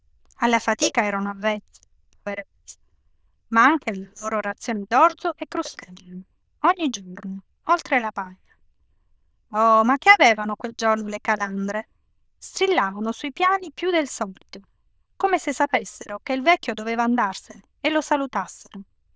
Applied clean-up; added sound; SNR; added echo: neural diffusion model UNIVERSE++.